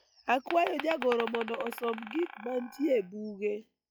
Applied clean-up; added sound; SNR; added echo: classical method log-MMSE.